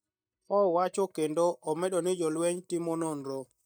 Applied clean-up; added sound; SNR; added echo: neural mask model DeepFilterNet 3.